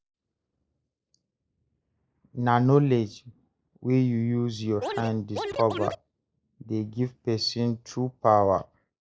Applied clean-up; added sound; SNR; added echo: neural mask model Resemble Enhance denoiser.